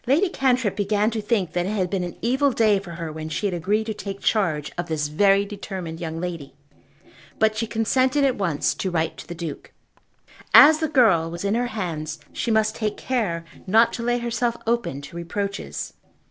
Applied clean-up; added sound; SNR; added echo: neural separator model SepFormer DNS4.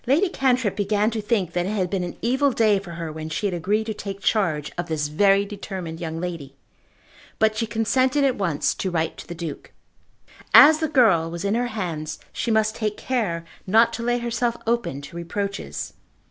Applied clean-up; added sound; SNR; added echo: none; none; none; none.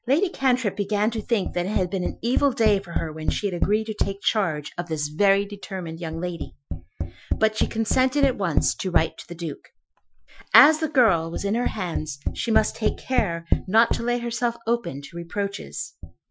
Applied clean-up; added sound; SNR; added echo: classical method Wiener filter.